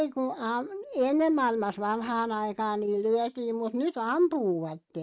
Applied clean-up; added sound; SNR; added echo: neural mask model Resemble Enhance denoiser.